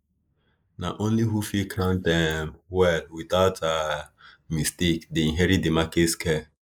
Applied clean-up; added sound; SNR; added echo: neural mask model Resemble Enhance denoiser.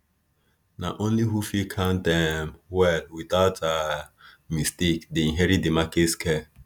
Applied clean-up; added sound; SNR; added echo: none; none; none; none.